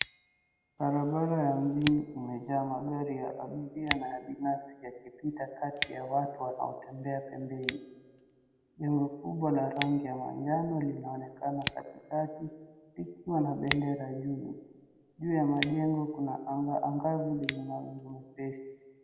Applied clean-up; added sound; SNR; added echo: none; Scissors; 6 dB; reverberation time 1.4 s.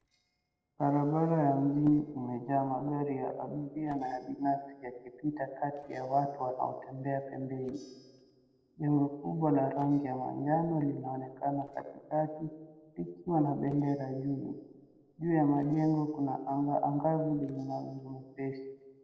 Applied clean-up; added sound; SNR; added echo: neural separator model SepFormer DNS4.